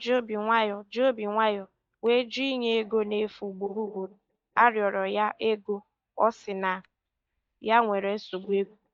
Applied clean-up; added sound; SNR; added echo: neural mask model DeepFilterNet 3.